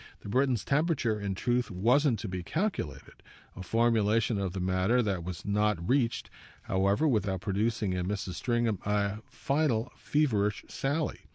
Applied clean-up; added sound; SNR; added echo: none; none; none; none.